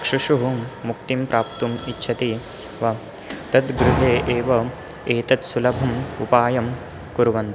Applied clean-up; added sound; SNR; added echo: none; none; none; none.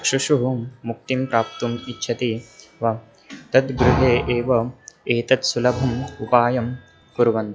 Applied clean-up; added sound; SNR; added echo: classical method log-MMSE.